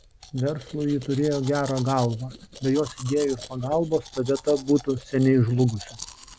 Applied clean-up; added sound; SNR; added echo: none; Domestic sounds, home sounds; 18 dB; none.